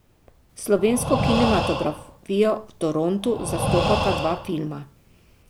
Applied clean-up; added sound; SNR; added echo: none; Breathing; 3 dB; none.